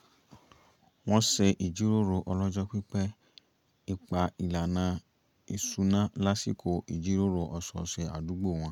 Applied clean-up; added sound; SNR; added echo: none; none; none; none.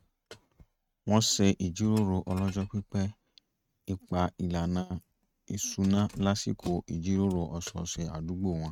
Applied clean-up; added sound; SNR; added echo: neural mask model RNNoise.